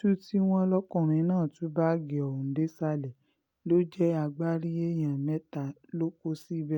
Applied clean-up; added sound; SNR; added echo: none; none; none; none.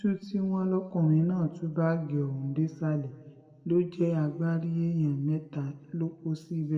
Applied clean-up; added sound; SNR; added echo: none; none; none; reverberation time 1.3 s.